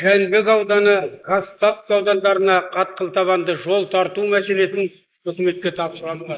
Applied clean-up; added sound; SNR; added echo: neural mask model Resemble Enhance denoiser.